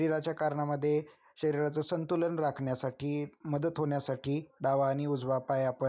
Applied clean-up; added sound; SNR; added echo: none; none; none; none.